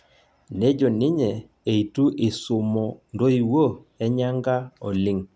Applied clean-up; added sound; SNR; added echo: none; none; none; none.